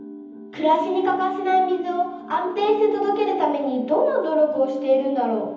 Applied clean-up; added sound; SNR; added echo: none; none; none; reverberation time 1.3 s.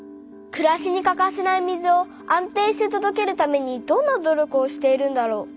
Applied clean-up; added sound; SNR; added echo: none; none; none; none.